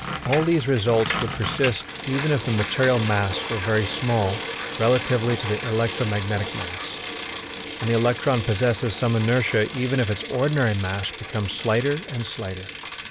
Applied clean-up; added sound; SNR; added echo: none; Bicycle; 2 dB; none.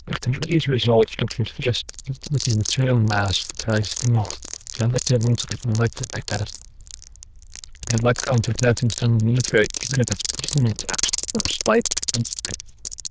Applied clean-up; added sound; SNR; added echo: neural diffusion model UNIVERSE++.